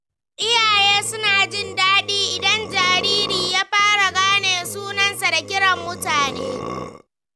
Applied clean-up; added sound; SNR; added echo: none; Burping, eructation; 13 dB; none.